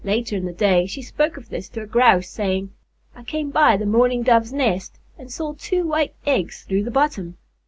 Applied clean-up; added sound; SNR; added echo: none; none; none; none.